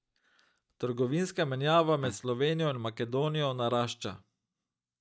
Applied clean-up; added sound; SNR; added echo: neural mask model DeepFilterNet 3.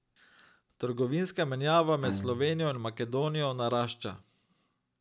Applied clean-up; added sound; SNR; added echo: none; Bowed string instrument; 10 dB; none.